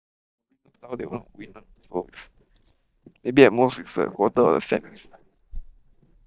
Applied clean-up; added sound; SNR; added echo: neural mask model DeepFilterNet 3.